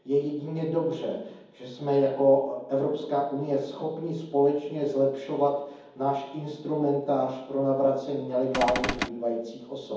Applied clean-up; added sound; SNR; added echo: none; Cupboard open or close / Door; 3 dB; reverberation time 1.2 s.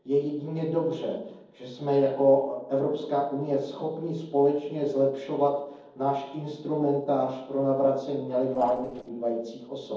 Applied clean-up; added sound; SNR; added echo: neural separator model SepFormer DNS4.